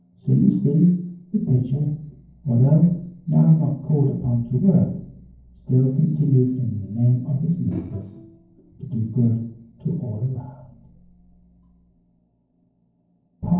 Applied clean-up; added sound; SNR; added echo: neural separator model SepFormer DNS4.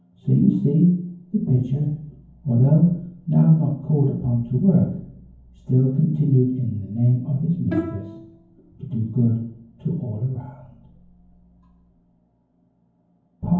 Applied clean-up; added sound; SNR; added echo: none; Bowed string instrument; 12 dB; reverberation time 0.9 s.